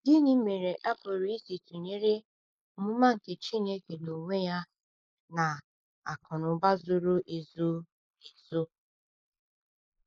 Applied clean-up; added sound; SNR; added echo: neural mask model Resemble Enhance denoiser.